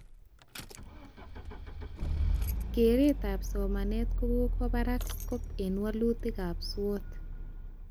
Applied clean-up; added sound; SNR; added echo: none; Rattle / Engine starting / Car; 0 dB; none.